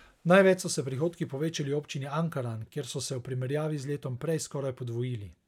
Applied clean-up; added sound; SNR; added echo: none; none; none; none.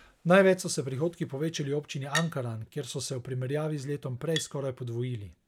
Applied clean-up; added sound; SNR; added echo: none; Chink, clink; 15 dB; none.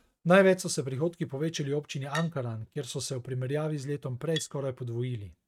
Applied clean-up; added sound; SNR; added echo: neural mask model RNNoise.